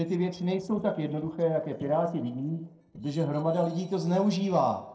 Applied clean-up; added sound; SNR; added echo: neural separator model SepFormer DNS4.